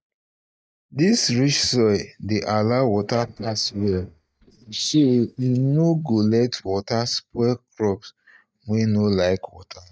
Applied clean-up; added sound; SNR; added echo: neural mask model DeepFilterNet 3.